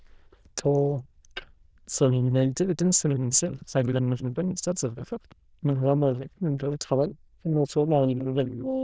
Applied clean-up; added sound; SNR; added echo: neural diffusion model UNIVERSE++.